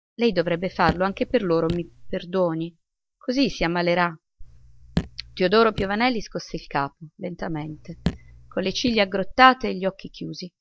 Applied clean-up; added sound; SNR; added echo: neural mask model DeepFilterNet 3.